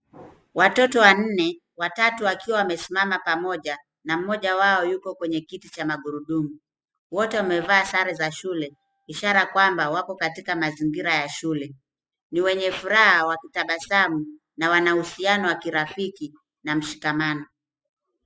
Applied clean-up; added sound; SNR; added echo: classical method spectral subtraction.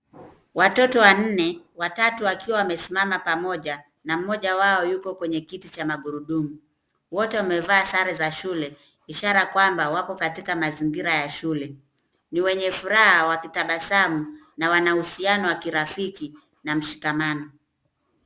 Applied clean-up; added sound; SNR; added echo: none; none; none; none.